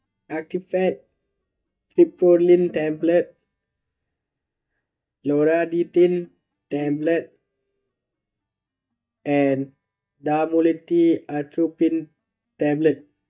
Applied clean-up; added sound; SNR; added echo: neural mask model DeepFilterNet 3.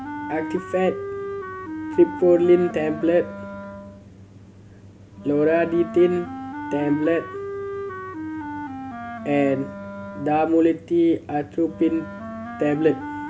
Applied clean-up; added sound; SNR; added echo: none; Wind instrument, woodwind instrument; 10 dB; none.